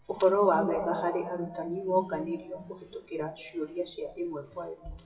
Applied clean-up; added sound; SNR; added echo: classical method WPE with log-MMSE.